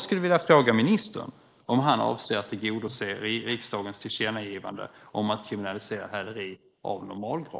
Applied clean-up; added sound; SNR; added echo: neural mask model Resemble Enhance denoiser.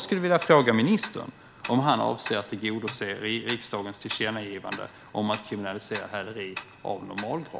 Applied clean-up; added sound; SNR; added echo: none; Tick-tock; 16 dB; none.